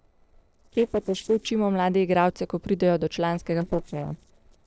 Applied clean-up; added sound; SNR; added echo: neural separator model SepFormer DNS4.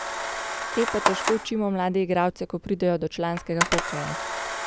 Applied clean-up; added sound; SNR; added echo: none; Camera; 3 dB; none.